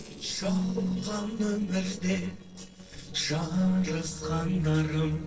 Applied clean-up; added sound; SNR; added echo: neural separator model SepFormer DNS4.